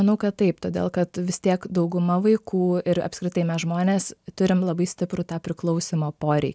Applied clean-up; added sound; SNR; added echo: none; none; none; none.